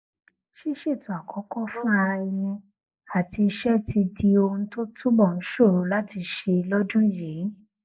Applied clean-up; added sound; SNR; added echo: neural mask model Resemble Enhance denoiser.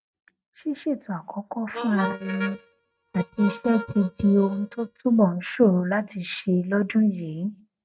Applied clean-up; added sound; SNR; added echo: neural mask model RNNoise.